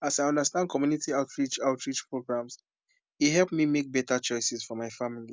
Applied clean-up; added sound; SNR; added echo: none; none; none; none.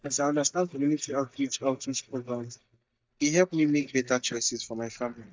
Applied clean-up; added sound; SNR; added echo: neural mask model DeepFilterNet 3.